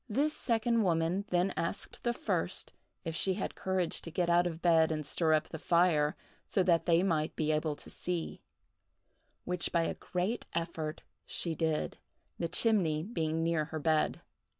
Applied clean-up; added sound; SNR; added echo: none; none; none; none.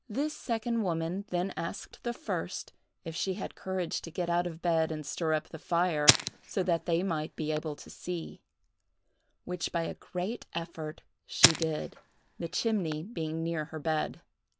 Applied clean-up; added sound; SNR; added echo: none; Fire; -2 dB; none.